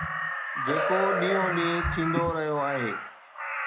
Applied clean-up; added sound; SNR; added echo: none; Crow; 0 dB; reverberation time 0.3 s.